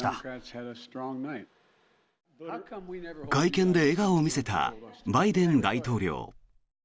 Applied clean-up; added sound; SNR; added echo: none; none; none; none.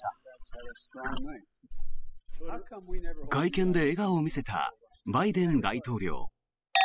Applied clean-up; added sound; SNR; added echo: classical method spectral subtraction.